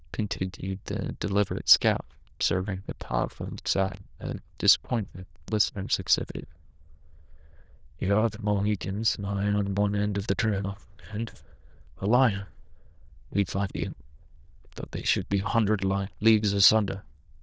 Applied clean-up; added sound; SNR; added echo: neural diffusion model UNIVERSE++.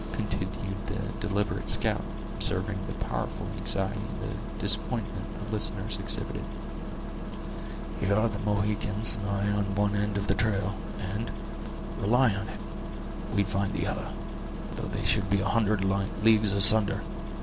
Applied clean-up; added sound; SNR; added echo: none; Engine starting; 5 dB; none.